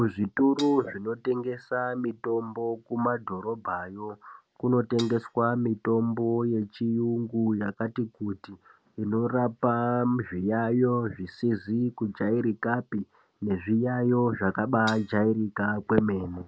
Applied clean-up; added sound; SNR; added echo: none; Cutlery, silverware / Dishes, pots, and pans; 17 dB; none.